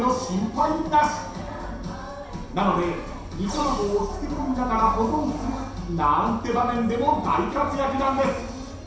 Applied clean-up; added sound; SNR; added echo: none; Engine starting / Motor vehicle (road); 12 dB; reverberation time 0.7 s.